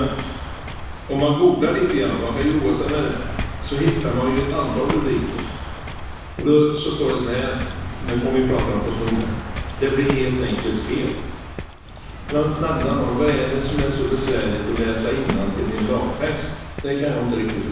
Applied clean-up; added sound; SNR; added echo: none; Waves, surf; 7 dB; reverberation time 1.1 s.